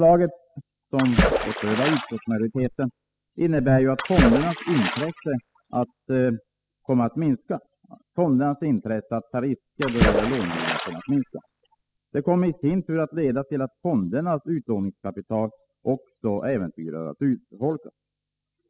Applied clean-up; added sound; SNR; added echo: classical method spectral subtraction.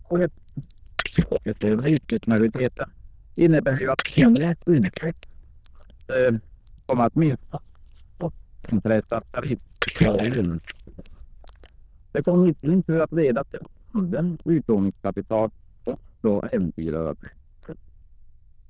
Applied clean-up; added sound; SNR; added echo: neural diffusion model UNIVERSE++.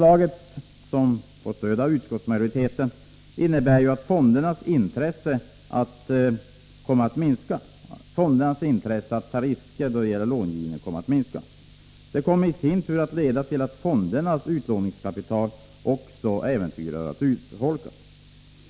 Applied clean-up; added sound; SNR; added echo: none; none; none; none.